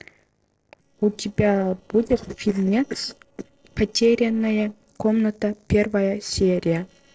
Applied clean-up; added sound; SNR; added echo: neural separator model SepFormer DNS4.